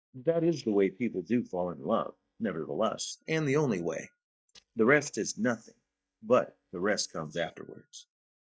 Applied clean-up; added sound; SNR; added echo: neural mask model DeepFilterNet 3.